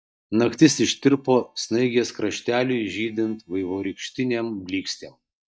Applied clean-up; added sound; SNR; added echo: neural mask model DeepFilterNet 3.